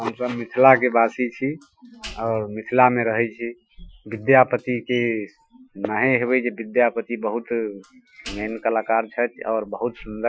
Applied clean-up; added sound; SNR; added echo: classical method Wiener filter.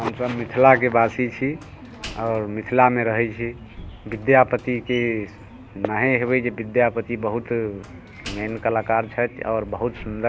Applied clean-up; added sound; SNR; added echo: none; Slam; 20 dB; none.